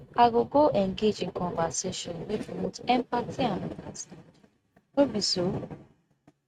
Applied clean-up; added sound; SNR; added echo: neural mask model RNNoise.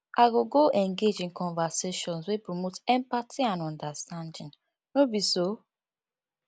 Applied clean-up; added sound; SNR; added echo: none; none; none; none.